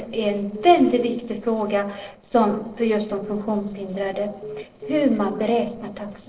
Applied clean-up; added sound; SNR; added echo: neural separator model SepFormer DNS4.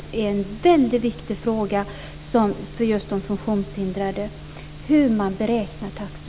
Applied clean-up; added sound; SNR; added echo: none; none; none; none.